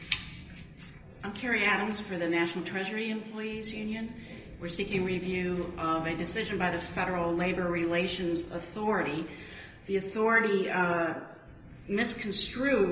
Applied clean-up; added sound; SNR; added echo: none; Wind; 18 dB; reverberation time 1.4 s.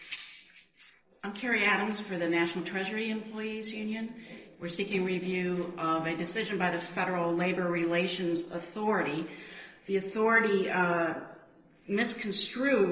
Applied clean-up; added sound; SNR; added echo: neural separator model SepFormer DNS4.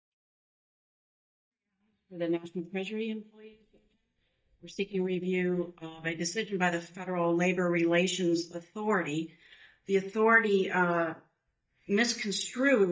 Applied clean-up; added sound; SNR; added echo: neural mask model DeepFilterNet 3.